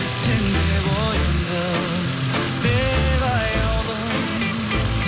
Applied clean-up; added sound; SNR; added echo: none; Fill (with liquid) / Trickle, dribble / Sink (filling or washing); 5 dB; none.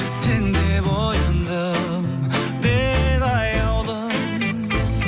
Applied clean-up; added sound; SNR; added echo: none; none; none; none.